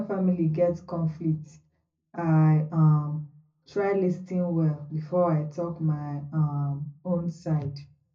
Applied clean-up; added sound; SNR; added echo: none; none; none; reverberation time 0.4 s.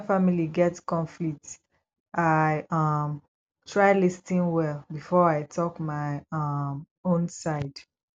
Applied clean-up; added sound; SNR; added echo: none; none; none; none.